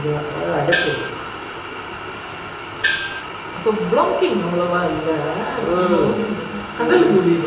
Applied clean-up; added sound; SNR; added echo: none; Gong; 1 dB; reverberation time 1.4 s.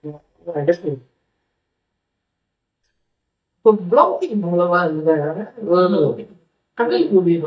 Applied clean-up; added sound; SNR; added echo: neural mask model DeepFilterNet 3.